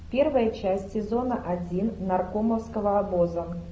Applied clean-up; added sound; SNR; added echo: none; none; none; none.